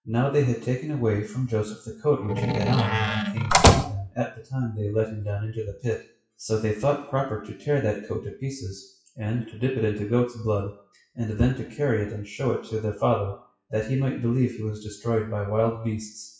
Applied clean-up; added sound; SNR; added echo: classical method WPE with log-MMSE.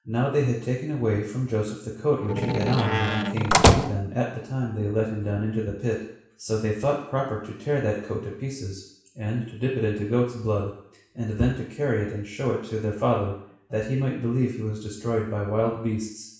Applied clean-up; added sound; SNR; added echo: none; Slam; -4 dB; reverberation time 0.7 s.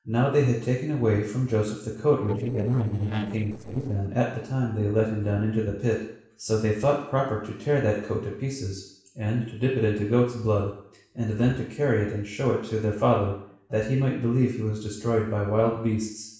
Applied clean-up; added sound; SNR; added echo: neural separator model SepFormer DNS4.